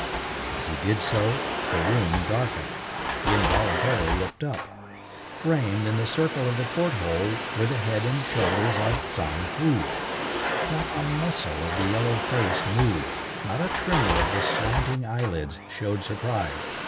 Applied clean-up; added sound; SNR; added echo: none; Domestic sounds, home sounds; 2 dB; none.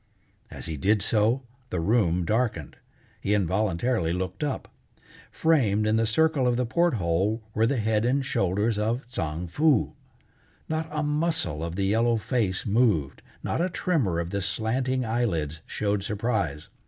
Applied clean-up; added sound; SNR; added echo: none; none; none; none.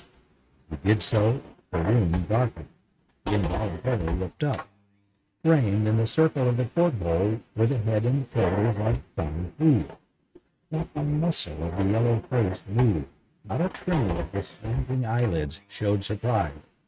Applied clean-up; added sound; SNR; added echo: neural mask model RNNoise.